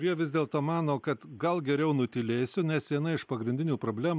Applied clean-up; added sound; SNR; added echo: none; none; none; none.